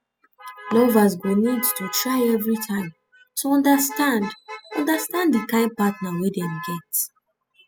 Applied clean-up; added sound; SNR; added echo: classical method spectral subtraction.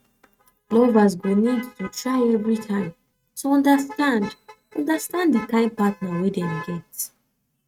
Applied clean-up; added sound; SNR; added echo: neural mask model RNNoise.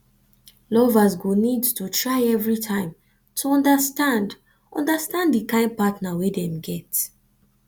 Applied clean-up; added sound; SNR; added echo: none; none; none; none.